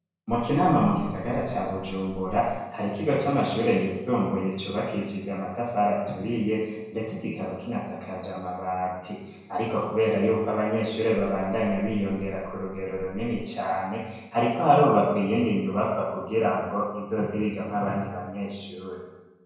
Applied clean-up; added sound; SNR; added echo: none; Water / Splash, splatter; 15 dB; reverberation time 1.0 s.